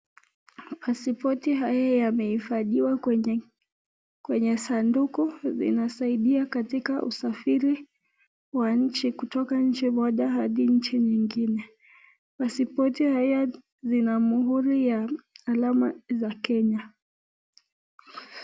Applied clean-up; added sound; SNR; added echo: none; none; none; none.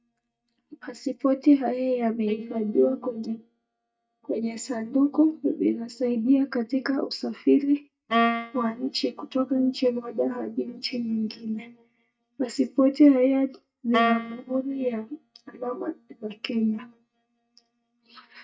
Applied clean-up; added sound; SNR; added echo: neural mask model DeepFilterNet 3.